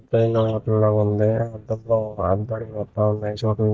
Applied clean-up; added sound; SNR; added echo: neural mask model DeepFilterNet 3.